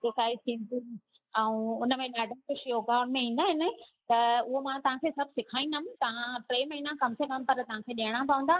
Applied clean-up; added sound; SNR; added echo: neural mask model Resemble Enhance denoiser.